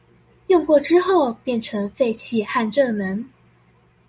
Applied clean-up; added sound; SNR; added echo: none; none; none; none.